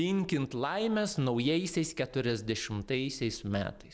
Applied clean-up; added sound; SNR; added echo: none; none; none; none.